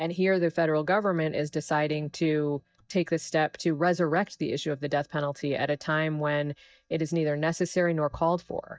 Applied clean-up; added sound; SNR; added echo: neural mask model DeepFilterNet 3.